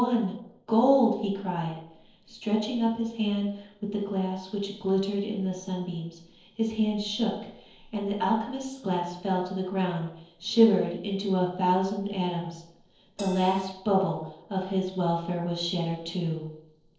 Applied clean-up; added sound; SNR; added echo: neural separator model SepFormer DNS4.